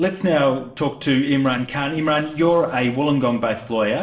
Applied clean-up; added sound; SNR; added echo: neural separator model SepFormer DNS4.